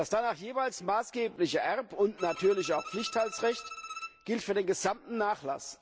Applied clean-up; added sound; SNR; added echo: none; Bowed string instrument; 13 dB; none.